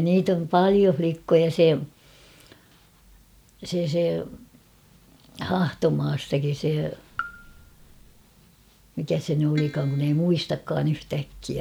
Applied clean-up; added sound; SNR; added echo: none; Keyboard (musical) + Raindrop / Drip; 15 dB; none.